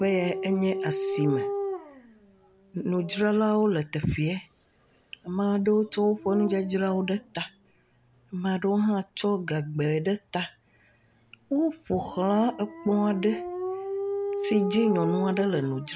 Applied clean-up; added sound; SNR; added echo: none; Dog; 9 dB; none.